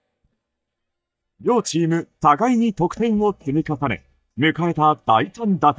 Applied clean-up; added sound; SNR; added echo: neural mask model DeepFilterNet 3.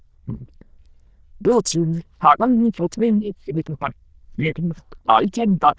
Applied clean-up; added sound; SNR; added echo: neural diffusion model UNIVERSE++.